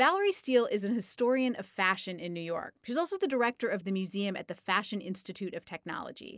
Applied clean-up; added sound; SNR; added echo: none; none; none; none.